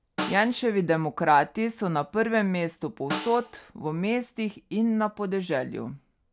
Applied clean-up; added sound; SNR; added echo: none; Snare drum; 13 dB; none.